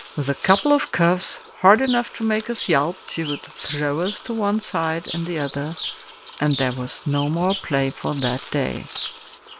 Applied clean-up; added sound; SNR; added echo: none; Bird vocalization, bird call, bird song; 11 dB; none.